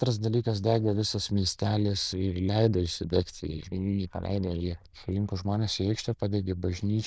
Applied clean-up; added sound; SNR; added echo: neural diffusion model UNIVERSE++.